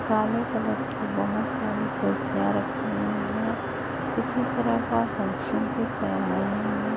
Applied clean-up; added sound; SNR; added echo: none; none; none; none.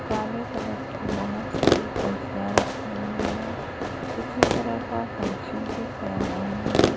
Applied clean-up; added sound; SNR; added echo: none; Fireworks; -2 dB; reverberation time 0.2 s.